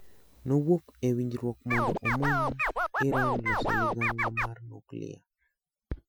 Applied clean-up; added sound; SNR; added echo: classical method Wiener filter.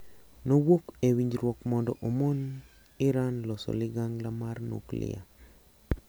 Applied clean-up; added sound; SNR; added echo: none; none; none; none.